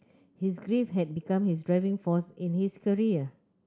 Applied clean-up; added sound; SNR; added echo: none; none; none; none.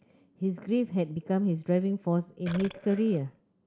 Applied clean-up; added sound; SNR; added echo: none; Burping, eructation; 16 dB; none.